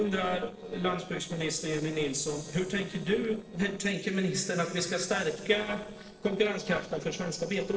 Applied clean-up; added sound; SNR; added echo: neural separator model SepFormer DNS4.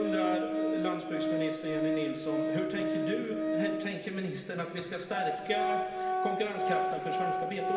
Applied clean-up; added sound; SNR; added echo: none; Organ; -3 dB; reverberation time 2.7 s.